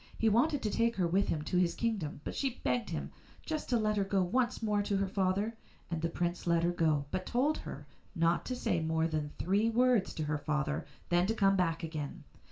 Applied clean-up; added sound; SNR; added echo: none; none; none; reverberation time 0.3 s.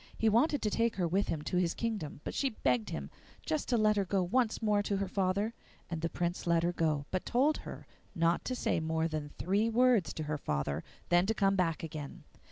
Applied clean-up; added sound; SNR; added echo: none; none; none; none.